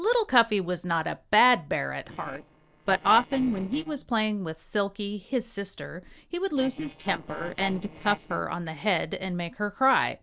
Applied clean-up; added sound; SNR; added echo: neural separator model SepFormer DNS4.